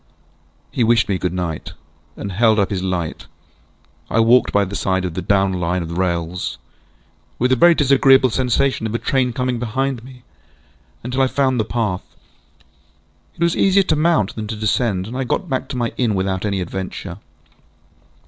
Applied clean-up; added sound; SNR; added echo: none; none; none; none.